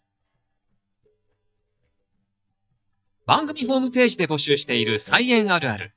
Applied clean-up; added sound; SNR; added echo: neural mask model DeepFilterNet 3.